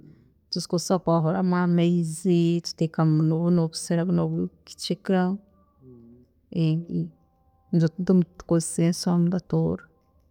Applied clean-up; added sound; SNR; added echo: none; none; none; none.